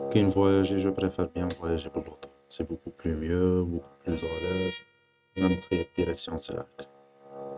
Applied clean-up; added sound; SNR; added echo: neural mask model RNNoise.